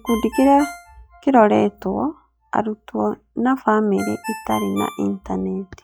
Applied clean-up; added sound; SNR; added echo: classical method log-MMSE.